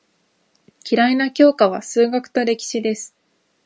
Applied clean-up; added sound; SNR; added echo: none; none; none; none.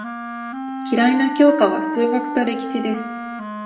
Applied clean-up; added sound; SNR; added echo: none; Wind instrument, woodwind instrument; 6 dB; reverberation time 0.8 s.